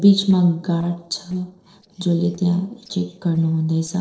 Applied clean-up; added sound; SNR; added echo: neural separator model SepFormer DNS4.